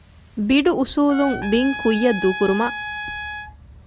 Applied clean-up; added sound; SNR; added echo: none; Trumpet; 10 dB; none.